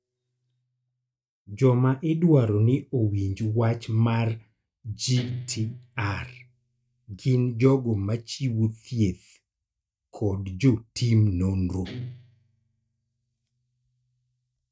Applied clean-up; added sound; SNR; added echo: neural mask model DeepFilterNet 3.